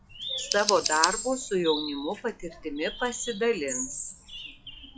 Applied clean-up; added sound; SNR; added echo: classical method log-MMSE.